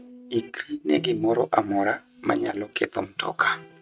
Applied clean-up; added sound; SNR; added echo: neural mask model RNNoise.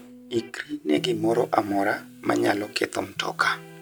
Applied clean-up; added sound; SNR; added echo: none; Electric guitar; 17 dB; none.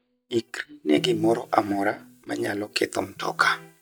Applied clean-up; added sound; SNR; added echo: neural mask model DeepFilterNet 3.